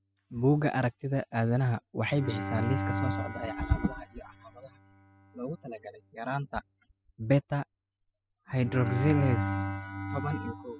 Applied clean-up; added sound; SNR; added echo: classical method spectral subtraction.